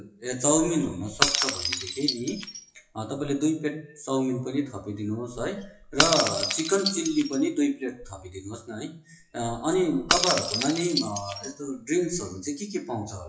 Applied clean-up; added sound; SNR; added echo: classical method WPE with log-MMSE.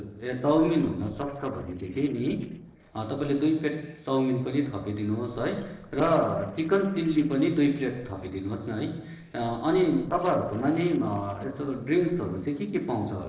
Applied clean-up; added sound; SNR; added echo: neural separator model SepFormer DNS4.